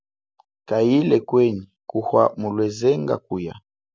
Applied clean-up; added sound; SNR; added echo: none; none; none; none.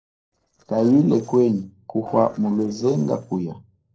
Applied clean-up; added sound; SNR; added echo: neural separator model SepFormer DNS4.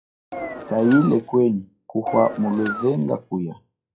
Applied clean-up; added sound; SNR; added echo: classical method WPE with log-MMSE.